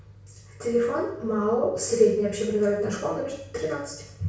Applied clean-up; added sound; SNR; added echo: none; none; none; reverberation time 0.6 s.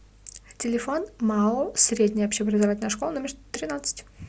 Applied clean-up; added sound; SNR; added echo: none; none; none; none.